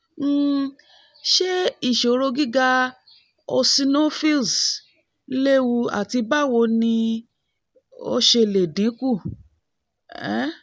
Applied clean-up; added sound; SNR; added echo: none; none; none; none.